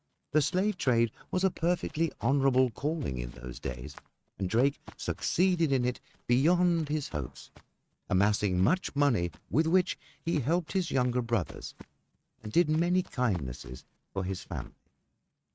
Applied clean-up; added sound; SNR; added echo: neural mask model RNNoise.